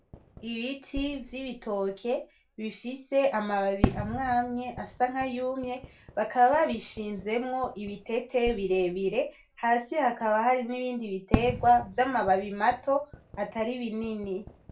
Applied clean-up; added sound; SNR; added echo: none; Fireworks; 10 dB; reverberation time 0.3 s.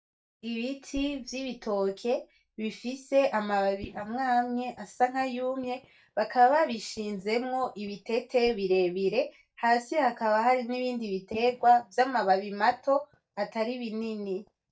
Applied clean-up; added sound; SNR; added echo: neural mask model DeepFilterNet 3.